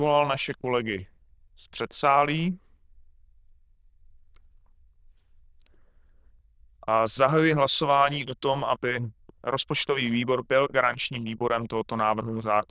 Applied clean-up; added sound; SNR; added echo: neural diffusion model UNIVERSE++.